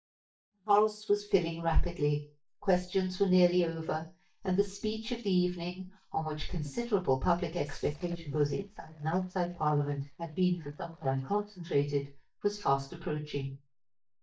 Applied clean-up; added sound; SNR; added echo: neural mask model DeepFilterNet 3.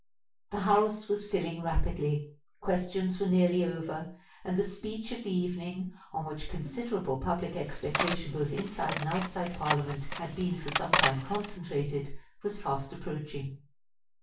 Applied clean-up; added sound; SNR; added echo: none; Cutlery, silverware; 1 dB; reverberation time 0.4 s.